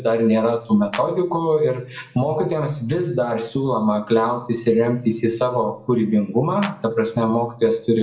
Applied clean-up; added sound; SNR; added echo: none; Clapping; 15 dB; reverberation time 0.6 s.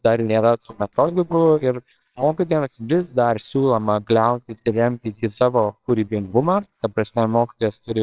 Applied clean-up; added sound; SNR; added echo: neural separator model SepFormer WHAMR!.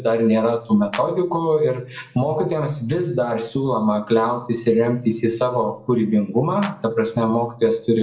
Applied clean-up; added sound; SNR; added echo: neural separator model SepFormer DNS4.